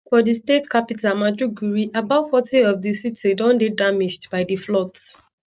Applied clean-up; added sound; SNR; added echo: none; none; none; none.